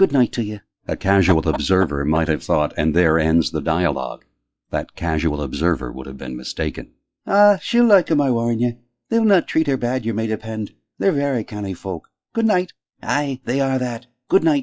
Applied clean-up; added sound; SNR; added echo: classical method log-MMSE.